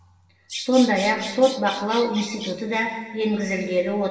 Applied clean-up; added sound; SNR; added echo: none; Bird vocalization, bird call, bird song; 12 dB; reverberation time 1.2 s.